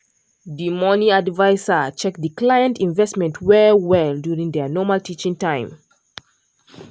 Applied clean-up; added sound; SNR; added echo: none; none; none; none.